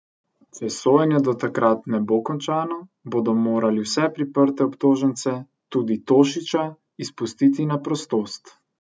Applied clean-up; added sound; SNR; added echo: none; none; none; none.